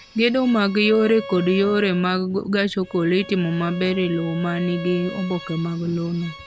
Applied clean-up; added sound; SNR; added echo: none; Bowed string instrument; 16 dB; none.